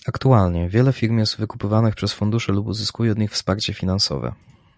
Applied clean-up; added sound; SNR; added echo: none; none; none; none.